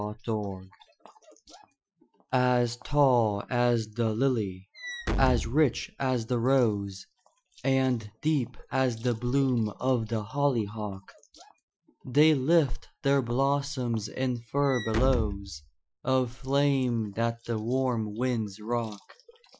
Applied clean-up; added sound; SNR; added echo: classical method Wiener filter.